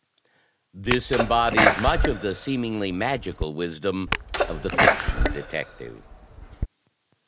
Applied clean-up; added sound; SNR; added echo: none; Sneeze; -3 dB; none.